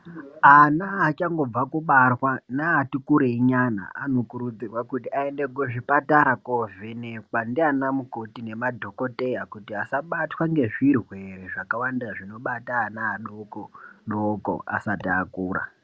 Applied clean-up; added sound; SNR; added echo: none; none; none; none.